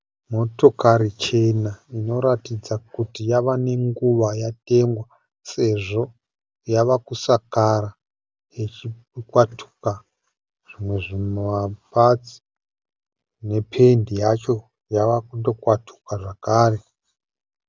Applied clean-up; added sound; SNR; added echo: none; none; none; none.